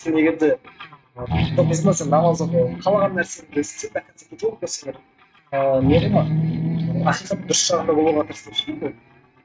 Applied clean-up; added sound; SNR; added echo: neural mask model RNNoise.